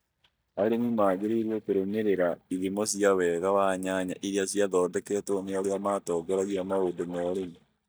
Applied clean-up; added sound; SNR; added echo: neural mask model DeepFilterNet 3.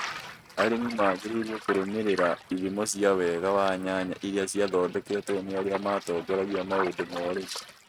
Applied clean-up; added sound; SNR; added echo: neural mask model RNNoise.